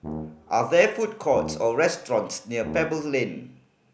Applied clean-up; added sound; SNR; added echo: none; Brass instrument; 14 dB; none.